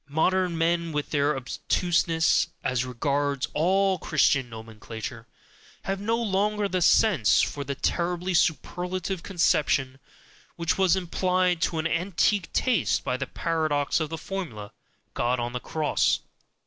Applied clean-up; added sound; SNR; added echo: none; none; none; none.